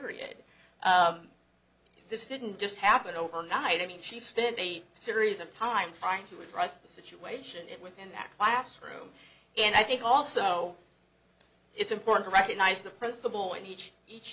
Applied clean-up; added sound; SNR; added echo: none; none; none; none.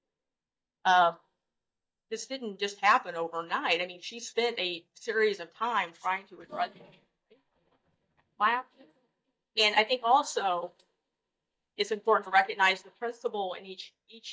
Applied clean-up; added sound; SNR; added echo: neural mask model DeepFilterNet 3.